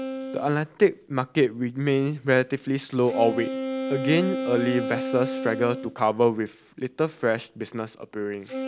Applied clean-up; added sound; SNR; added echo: none; Wind instrument, woodwind instrument; 8 dB; none.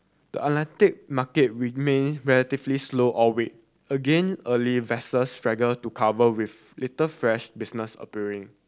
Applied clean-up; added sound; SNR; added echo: none; none; none; none.